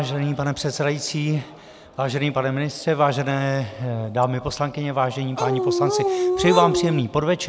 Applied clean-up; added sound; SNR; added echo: none; Dog; -1 dB; none.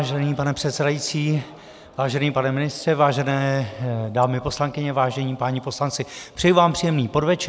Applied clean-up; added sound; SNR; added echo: none; none; none; none.